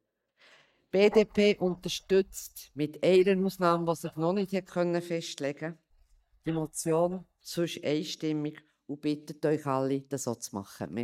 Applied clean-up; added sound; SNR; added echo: neural mask model DeepFilterNet 3.